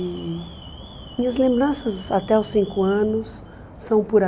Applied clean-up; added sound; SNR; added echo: none; Alarm; 17 dB; none.